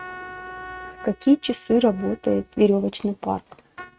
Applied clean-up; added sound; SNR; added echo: neural mask model RNNoise.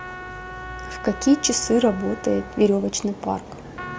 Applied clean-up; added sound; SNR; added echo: none; Trumpet; 15 dB; none.